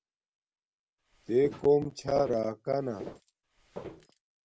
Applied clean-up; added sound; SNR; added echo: none; Walk, footsteps; 15 dB; none.